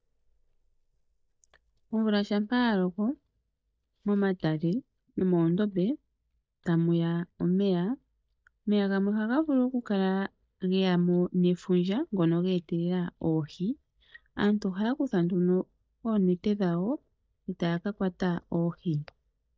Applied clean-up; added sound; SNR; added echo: neural mask model DeepFilterNet 3.